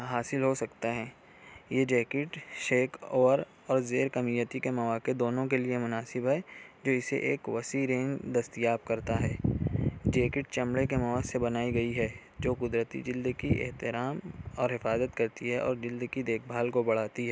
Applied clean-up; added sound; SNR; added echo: none; none; none; none.